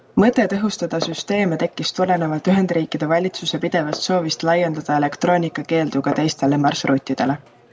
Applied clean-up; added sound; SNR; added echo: none; Glass; 19 dB; none.